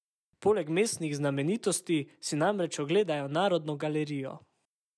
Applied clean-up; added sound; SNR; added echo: none; none; none; none.